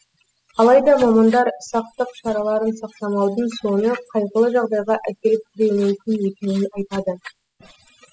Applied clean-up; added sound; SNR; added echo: classical method spectral subtraction.